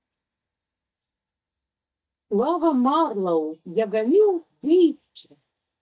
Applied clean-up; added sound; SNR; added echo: neural mask model DeepFilterNet 3.